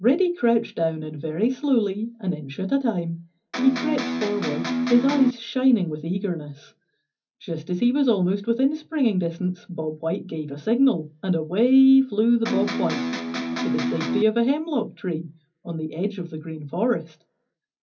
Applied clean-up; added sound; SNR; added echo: none; Electric guitar; 2 dB; reverberation time 0.3 s.